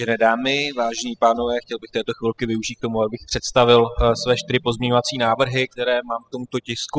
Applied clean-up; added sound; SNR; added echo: classical method spectral subtraction.